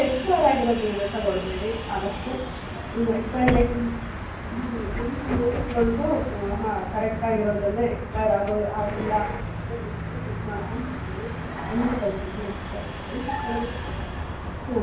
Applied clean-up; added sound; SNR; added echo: none; Bus; 5 dB; reverberation time 0.9 s.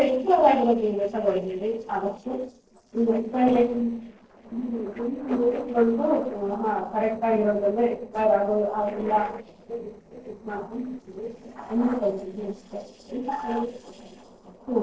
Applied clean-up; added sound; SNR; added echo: neural separator model SepFormer DNS4.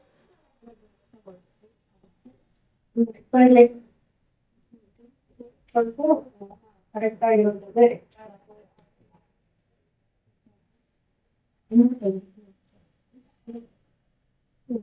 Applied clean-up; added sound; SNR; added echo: neural mask model DeepFilterNet 3.